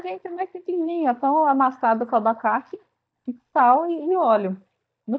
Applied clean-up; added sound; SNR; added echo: neural mask model DeepFilterNet 3.